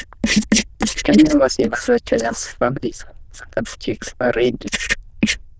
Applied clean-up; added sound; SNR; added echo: neural diffusion model UNIVERSE++.